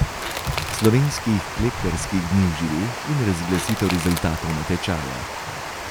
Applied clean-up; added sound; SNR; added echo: none; Crushing / Wood + Water; 5 dB; none.